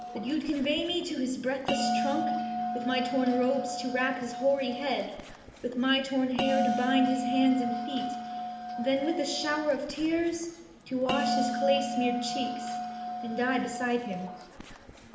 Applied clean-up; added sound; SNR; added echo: none; Bell; 4 dB; reverberation time 0.8 s.